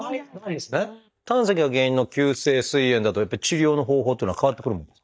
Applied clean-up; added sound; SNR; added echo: neural mask model DeepFilterNet 3.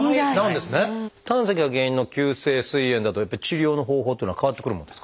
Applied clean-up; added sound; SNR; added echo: none; none; none; none.